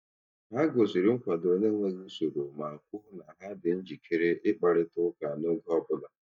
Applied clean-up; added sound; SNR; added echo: neural mask model DeepFilterNet 3.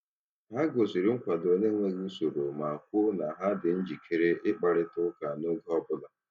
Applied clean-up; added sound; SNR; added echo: none; none; none; none.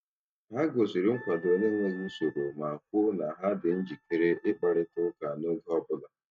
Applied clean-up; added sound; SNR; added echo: neural mask model RNNoise.